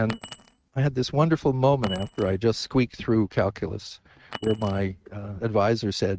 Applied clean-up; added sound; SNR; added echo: neural mask model RNNoise.